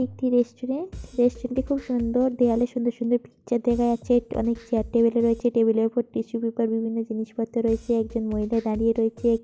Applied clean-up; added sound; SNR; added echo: none; Drum kit; 17 dB; none.